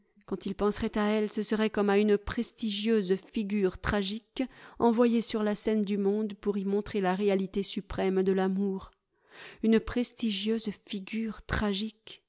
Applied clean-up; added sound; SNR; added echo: none; none; none; none.